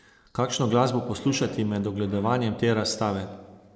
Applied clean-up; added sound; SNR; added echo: neural separator model SepFormer DNS4.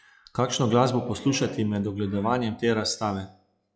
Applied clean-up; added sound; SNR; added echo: classical method log-MMSE.